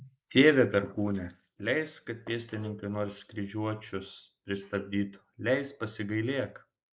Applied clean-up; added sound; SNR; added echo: neural mask model Resemble Enhance denoiser.